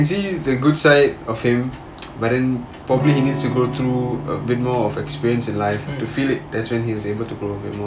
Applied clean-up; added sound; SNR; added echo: none; Electric guitar / Strum; 11 dB; none.